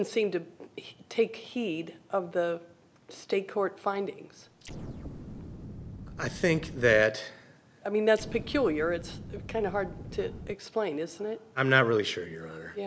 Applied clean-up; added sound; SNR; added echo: none; Explosion; 11 dB; none.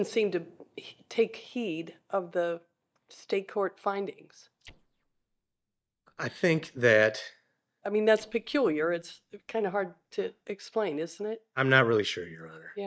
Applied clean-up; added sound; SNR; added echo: neural mask model DeepFilterNet 3.